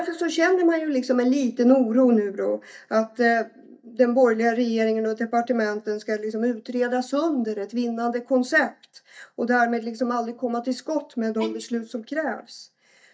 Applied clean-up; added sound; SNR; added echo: neural mask model DeepFilterNet 3.